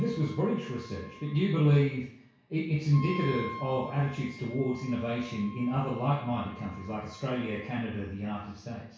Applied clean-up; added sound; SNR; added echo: none; Wind instrument, woodwind instrument; 17 dB; reverberation time 0.6 s.